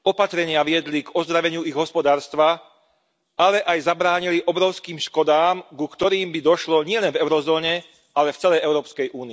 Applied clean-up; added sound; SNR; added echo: none; none; none; none.